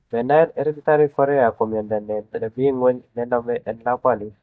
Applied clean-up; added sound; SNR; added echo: neural mask model DeepFilterNet 3.